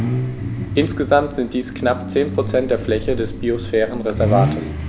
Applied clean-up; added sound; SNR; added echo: none; Idling / Accelerating, revving, vroom / Car; 3 dB; none.